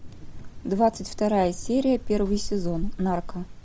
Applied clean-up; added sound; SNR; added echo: none; Thunder; 7 dB; none.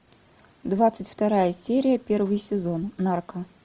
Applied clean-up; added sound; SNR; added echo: none; none; none; none.